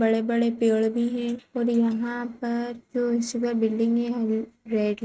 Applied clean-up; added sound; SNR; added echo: neural mask model RNNoise.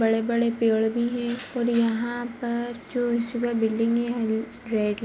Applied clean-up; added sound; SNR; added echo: none; none; none; none.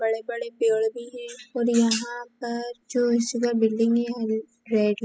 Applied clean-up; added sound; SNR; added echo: classical method spectral subtraction.